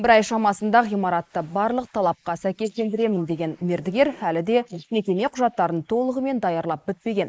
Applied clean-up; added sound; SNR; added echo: neural mask model Resemble Enhance denoiser.